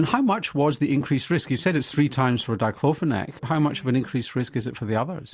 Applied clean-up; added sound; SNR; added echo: none; none; none; none.